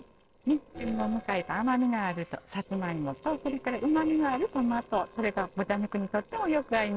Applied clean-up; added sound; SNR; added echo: neural separator model SepFormer DNS4.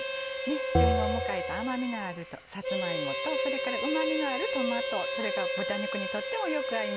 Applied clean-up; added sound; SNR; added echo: none; Bell + Harmonica; -4 dB; none.